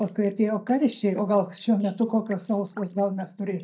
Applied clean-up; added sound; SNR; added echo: neural mask model DeepFilterNet 3.